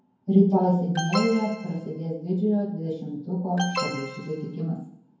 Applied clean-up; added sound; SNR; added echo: none; Alarm; 9 dB; reverberation time 0.9 s.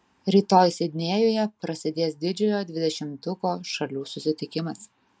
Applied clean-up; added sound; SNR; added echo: none; none; none; none.